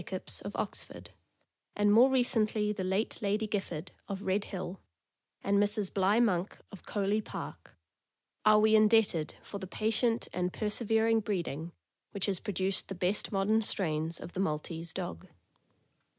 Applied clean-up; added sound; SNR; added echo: none; none; none; none.